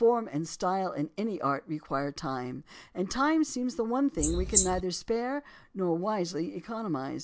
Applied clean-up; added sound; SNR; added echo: none; Wild animals; -3 dB; none.